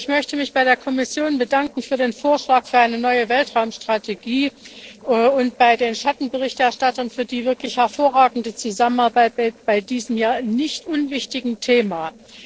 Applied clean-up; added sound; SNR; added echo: neural separator model SepFormer DNS4.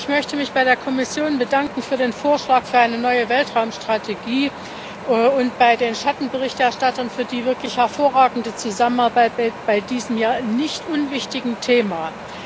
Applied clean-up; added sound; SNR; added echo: none; Wind; 14 dB; none.